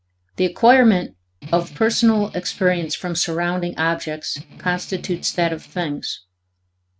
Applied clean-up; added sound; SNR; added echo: neural mask model RNNoise.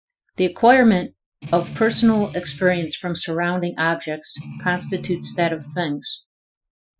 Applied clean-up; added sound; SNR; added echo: classical method Wiener filter.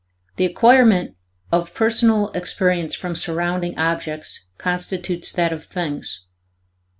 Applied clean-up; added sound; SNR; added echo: none; none; none; none.